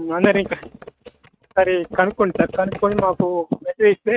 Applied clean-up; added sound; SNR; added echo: neural mask model RNNoise.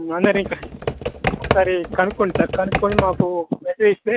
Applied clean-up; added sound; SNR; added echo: none; Computer keyboard; 5 dB; none.